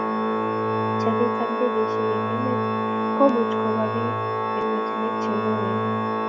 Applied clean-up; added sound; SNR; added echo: none; Organ; -5 dB; none.